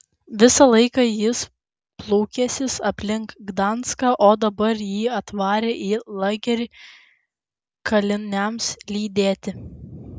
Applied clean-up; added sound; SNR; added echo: none; none; none; none.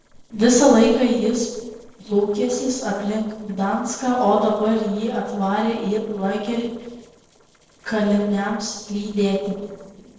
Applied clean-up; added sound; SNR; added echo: neural separator model SepFormer DNS4.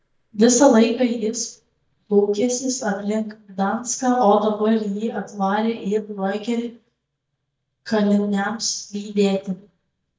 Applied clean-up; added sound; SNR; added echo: neural mask model DeepFilterNet 3.